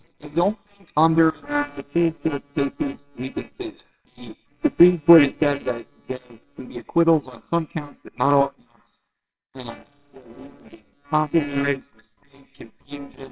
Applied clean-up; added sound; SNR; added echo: neural separator model SepFormer WHAMR!.